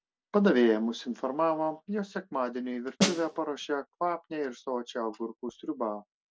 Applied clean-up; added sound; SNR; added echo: none; Snare drum; 0 dB; none.